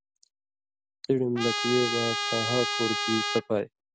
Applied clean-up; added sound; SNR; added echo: none; Trumpet; 1 dB; none.